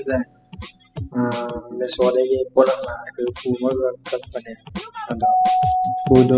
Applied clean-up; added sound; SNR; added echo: classical method spectral subtraction.